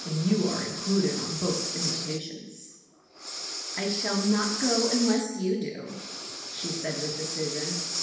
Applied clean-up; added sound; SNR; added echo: none; Breathing; 4 dB; reverberation time 0.9 s.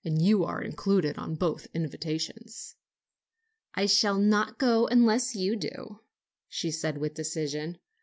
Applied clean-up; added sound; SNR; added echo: none; none; none; none.